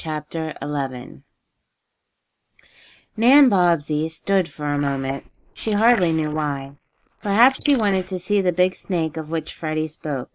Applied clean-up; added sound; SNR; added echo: neural mask model Resemble Enhance denoiser.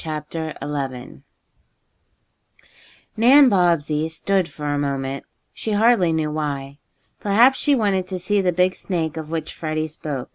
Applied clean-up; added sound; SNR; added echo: none; none; none; none.